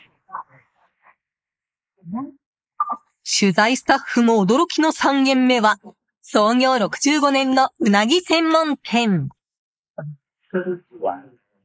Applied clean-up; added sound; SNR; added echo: neural mask model Resemble Enhance denoiser.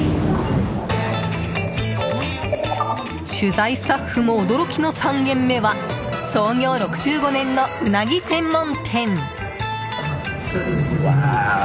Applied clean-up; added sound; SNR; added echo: none; none; none; none.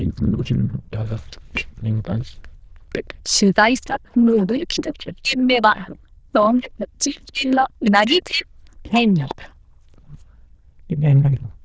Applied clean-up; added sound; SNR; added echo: neural diffusion model UNIVERSE++.